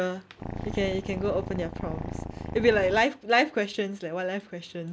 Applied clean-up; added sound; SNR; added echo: none; Purr; 7 dB; none.